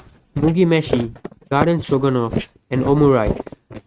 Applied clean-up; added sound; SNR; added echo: neural mask model RNNoise.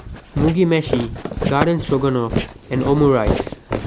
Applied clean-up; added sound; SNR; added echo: none; Walk, footsteps; 5 dB; none.